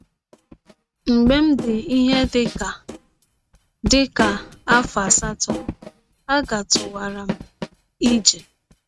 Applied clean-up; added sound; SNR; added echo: neural mask model RNNoise.